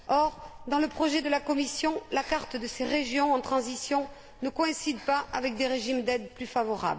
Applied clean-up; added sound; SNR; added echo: none; Breathing; 20 dB; none.